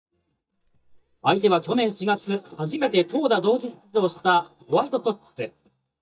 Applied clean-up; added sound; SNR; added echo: neural mask model DeepFilterNet 3.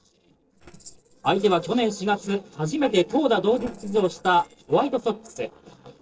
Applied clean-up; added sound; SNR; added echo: neural separator model SepFormer DNS4.